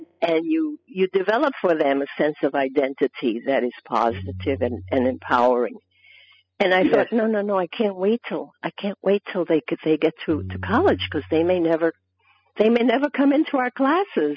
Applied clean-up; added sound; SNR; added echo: classical method spectral subtraction.